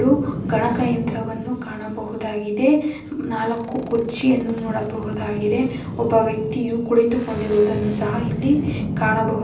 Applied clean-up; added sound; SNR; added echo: none; Boat, Water vehicle; 8 dB; reverberation time 0.6 s.